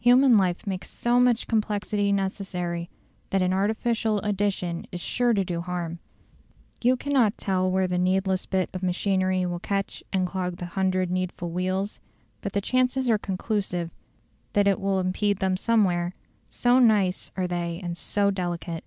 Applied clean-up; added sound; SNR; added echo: none; none; none; none.